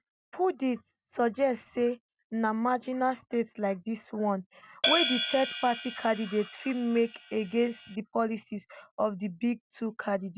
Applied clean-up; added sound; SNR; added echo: none; Hi-hat; 4 dB; none.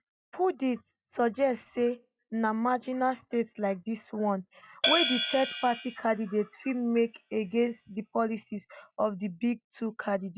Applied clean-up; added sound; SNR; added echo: classical method log-MMSE.